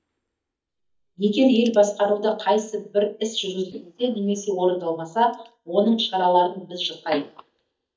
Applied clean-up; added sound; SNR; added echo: neural mask model DeepFilterNet 3.